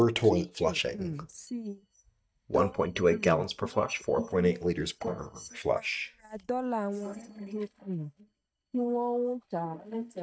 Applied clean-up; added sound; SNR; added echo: neural mask model DeepFilterNet 3.